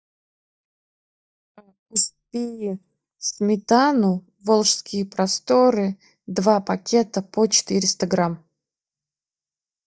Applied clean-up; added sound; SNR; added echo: neural mask model DeepFilterNet 3.